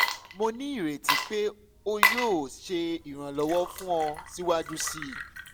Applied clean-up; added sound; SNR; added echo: none; Water / Liquid; 2 dB; none.